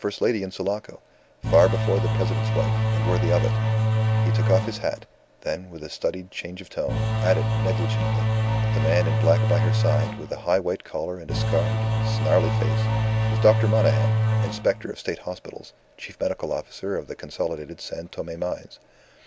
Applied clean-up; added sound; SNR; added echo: none; Engine / Domestic sounds, home sounds; -5 dB; none.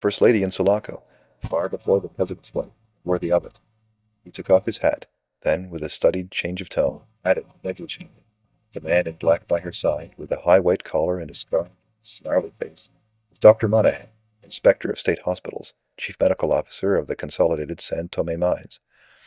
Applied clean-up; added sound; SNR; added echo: neural mask model DeepFilterNet 3.